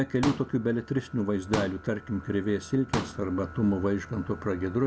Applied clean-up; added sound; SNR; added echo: none; Explosion; 9 dB; none.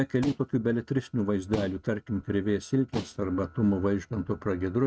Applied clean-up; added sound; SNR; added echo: neural mask model RNNoise.